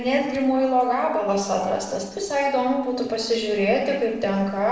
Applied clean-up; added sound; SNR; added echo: neural separator model SepFormer DNS4.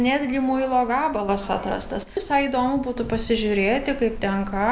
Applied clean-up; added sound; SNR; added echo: none; none; none; none.